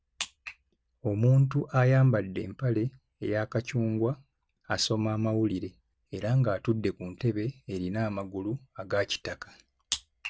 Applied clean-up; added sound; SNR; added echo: none; none; none; none.